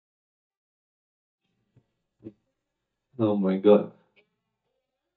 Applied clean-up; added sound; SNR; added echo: neural mask model DeepFilterNet 3.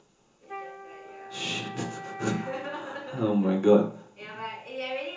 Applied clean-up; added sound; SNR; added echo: none; Wind instrument, woodwind instrument; 14 dB; reverberation time 0.8 s.